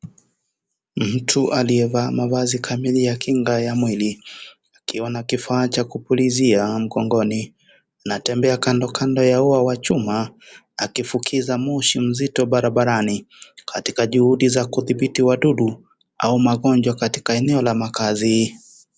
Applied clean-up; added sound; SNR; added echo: none; none; none; none.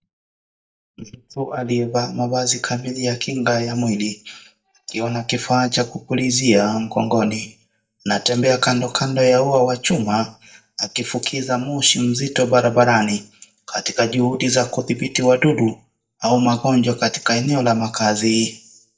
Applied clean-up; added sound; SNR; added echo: neural mask model DeepFilterNet 3.